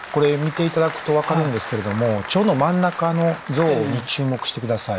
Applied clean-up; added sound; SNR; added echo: none; Applause; 13 dB; none.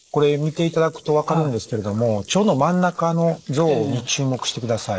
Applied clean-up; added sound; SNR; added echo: neural mask model Resemble Enhance denoiser.